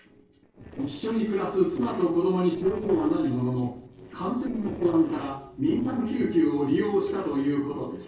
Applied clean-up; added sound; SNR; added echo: neural separator model SepFormer DNS4.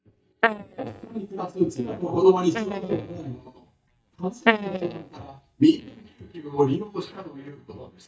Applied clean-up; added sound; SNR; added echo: neural mask model DeepFilterNet 3.